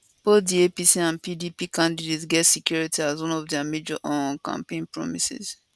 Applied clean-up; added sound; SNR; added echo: none; none; none; none.